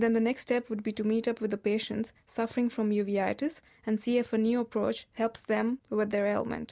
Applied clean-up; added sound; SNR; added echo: none; none; none; none.